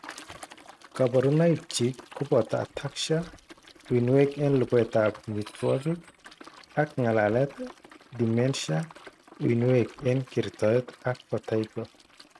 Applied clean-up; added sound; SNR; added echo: neural mask model RNNoise.